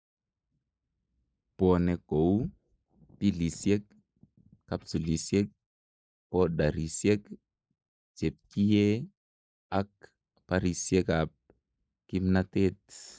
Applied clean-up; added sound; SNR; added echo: neural mask model Resemble Enhance denoiser.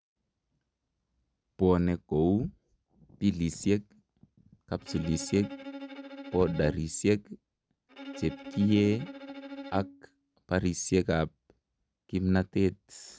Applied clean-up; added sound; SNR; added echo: none; Bowed string instrument; 13 dB; none.